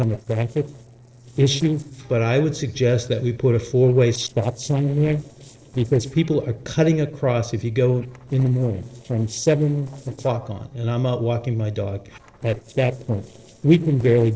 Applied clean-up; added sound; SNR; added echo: neural separator model SepFormer DNS4.